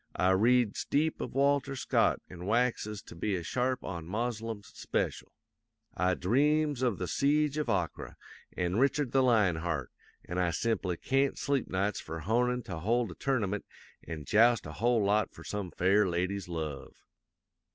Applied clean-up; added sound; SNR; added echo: none; none; none; none.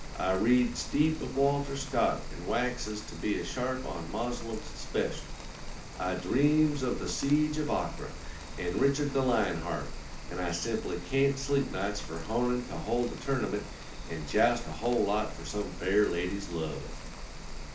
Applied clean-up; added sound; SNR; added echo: none; Rain; 9 dB; reverberation time 0.4 s.